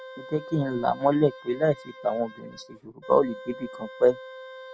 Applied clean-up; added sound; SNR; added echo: none; Wind instrument, woodwind instrument; 16 dB; none.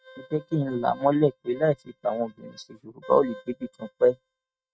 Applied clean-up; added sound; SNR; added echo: neural mask model RNNoise.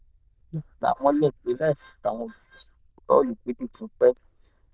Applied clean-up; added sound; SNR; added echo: neural diffusion model UNIVERSE++.